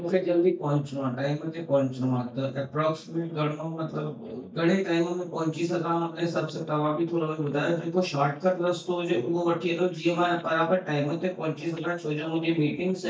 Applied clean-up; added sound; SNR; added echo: neural mask model DeepFilterNet 3.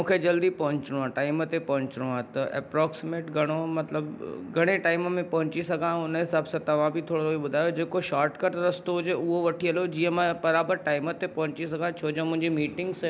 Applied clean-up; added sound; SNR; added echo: none; none; none; none.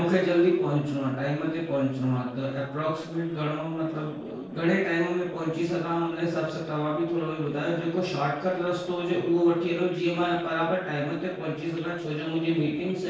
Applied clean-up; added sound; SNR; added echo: neural separator model SepFormer DNS4.